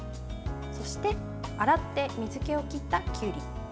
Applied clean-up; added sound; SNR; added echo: none; none; none; none.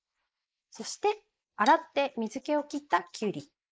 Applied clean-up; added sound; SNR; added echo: neural mask model Resemble Enhance denoiser.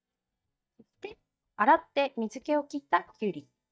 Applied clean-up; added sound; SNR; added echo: neural mask model DeepFilterNet 3.